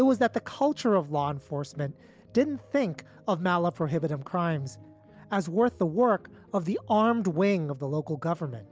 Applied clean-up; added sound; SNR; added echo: none; none; none; none.